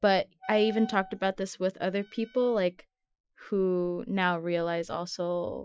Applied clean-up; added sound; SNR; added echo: classical method Wiener filter.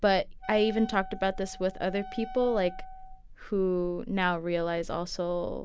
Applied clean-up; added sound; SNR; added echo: none; Wind instrument, woodwind instrument; 16 dB; none.